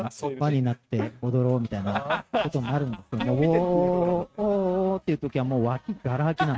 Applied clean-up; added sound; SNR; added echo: neural mask model RNNoise.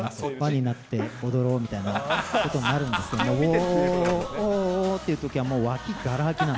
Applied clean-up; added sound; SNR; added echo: none; Coin (dropping); 15 dB; none.